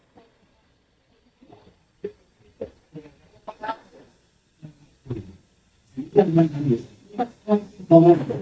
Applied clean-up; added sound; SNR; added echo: neural mask model DeepFilterNet 3.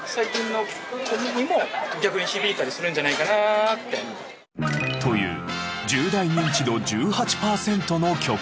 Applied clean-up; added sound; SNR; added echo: none; none; none; none.